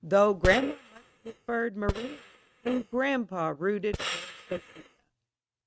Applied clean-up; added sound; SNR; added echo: neural mask model RNNoise.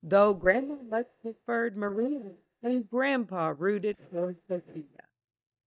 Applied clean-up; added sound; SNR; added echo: neural mask model DeepFilterNet 3.